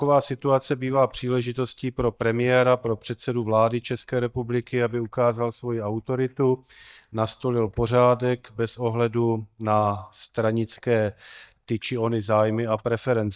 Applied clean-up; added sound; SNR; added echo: neural mask model DeepFilterNet 3.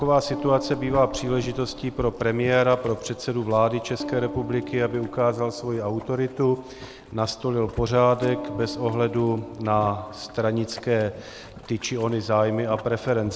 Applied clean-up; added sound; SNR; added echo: none; Piano + Boiling; 14 dB; none.